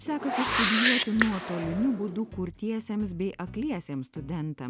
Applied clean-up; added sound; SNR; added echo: none; Whoosh, swoosh, swish; -1 dB; none.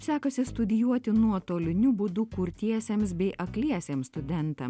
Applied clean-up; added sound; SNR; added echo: none; none; none; none.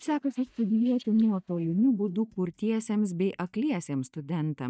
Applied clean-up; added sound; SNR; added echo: neural mask model DeepFilterNet 3.